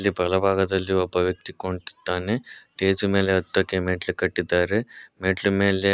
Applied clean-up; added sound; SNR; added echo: none; none; none; none.